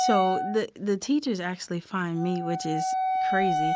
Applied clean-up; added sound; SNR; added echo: none; Wind instrument, woodwind instrument; 1 dB; none.